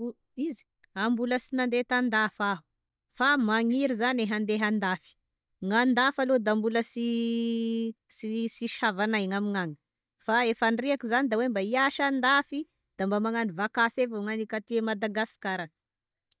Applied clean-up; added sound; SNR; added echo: neural mask model DeepFilterNet 3.